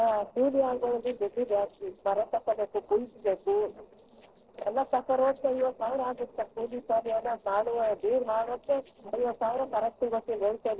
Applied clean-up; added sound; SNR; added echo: neural separator model SepFormer DNS4.